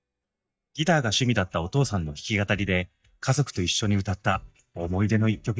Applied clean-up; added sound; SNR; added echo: neural mask model DeepFilterNet 3.